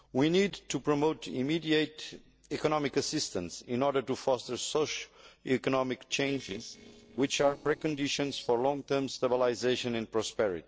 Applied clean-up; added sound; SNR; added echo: neural separator model SepFormer DNS4.